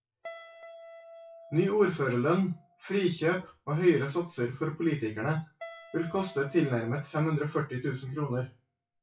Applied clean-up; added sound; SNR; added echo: classical method WPE with log-MMSE.